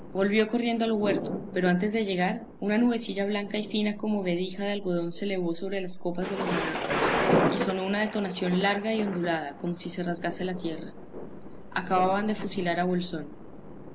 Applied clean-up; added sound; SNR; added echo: none; Thunder; 5 dB; none.